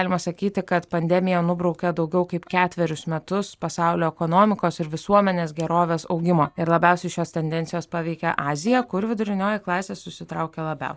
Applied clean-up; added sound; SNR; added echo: neural mask model DeepFilterNet 3.